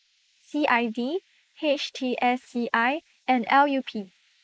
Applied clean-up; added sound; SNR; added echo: neural mask model Resemble Enhance denoiser.